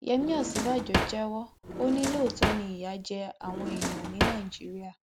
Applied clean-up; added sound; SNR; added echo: none; Drawer open or close; 1 dB; none.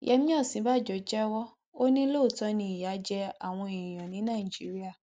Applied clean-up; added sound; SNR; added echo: none; none; none; none.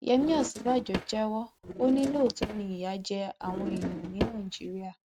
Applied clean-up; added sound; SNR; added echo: neural mask model RNNoise.